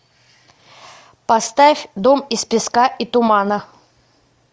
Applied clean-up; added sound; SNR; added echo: none; none; none; none.